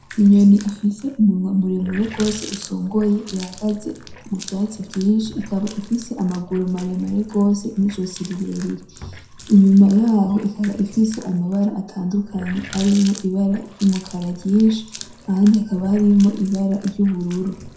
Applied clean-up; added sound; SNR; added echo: none; Water tap, faucet; 19 dB; reverberation time 0.6 s.